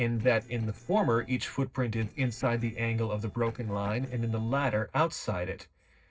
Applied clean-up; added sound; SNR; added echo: neural separator model SepFormer DNS4.